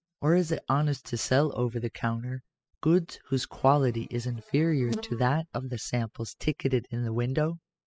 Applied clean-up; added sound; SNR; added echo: classical method spectral subtraction.